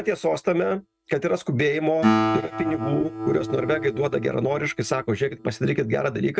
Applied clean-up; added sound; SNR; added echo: neural mask model RNNoise.